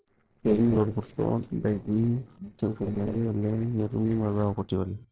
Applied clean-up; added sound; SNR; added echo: neural separator model SepFormer DNS4.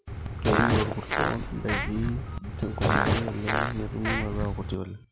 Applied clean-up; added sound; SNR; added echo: none; Fart; -3 dB; none.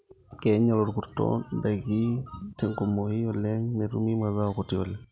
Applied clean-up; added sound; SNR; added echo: none; none; none; none.